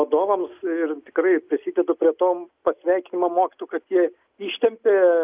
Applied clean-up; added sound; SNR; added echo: none; none; none; none.